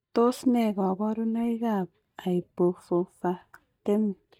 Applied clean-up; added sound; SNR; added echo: neural mask model DeepFilterNet 3.